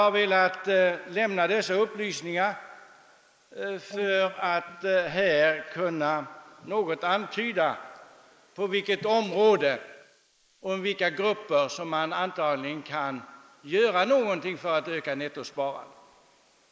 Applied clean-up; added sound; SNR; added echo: neural mask model Resemble Enhance denoiser.